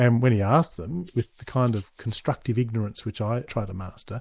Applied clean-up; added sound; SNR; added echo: neural mask model Resemble Enhance denoiser.